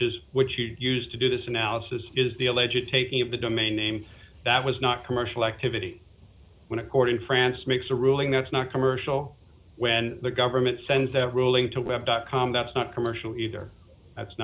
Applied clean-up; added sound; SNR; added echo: none; none; none; none.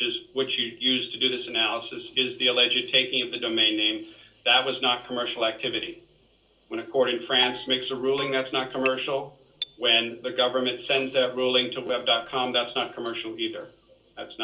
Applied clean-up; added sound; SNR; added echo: neural separator model SepFormer DNS4.